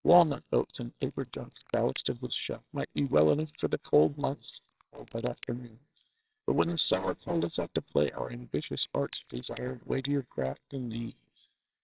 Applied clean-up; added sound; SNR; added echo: neural separator model SepFormer WHAMR!.